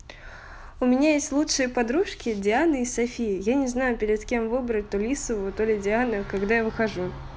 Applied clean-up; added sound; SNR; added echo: none; none; none; none.